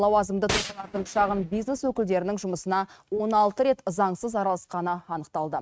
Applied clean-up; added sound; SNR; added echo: neural mask model RNNoise.